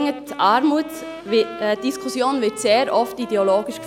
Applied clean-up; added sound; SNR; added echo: none; Wind instrument, woodwind instrument; 14 dB; none.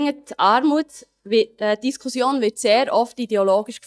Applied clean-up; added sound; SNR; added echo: neural mask model DeepFilterNet 3.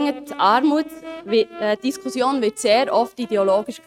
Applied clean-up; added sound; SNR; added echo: neural mask model RNNoise.